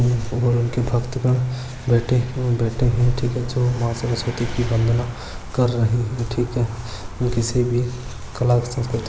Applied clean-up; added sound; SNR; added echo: none; Vehicle; 14 dB; none.